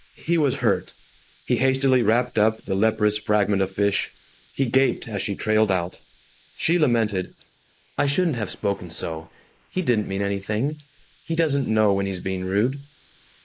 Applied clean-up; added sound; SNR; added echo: neural mask model Resemble Enhance denoiser.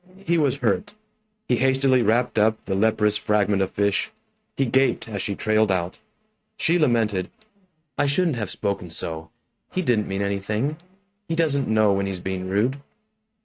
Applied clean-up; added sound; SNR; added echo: neural mask model RNNoise.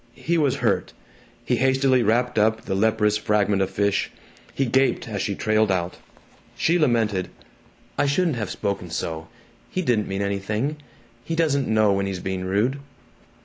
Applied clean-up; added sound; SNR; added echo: none; none; none; none.